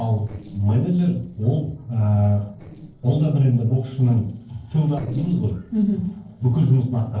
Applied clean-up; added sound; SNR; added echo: neural separator model SepFormer DNS4.